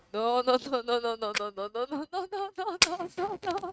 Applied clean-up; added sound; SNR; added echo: neural mask model RNNoise.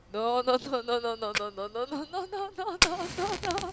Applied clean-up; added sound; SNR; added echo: none; Fire; 4 dB; none.